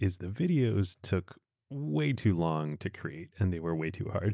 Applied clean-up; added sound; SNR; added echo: none; none; none; none.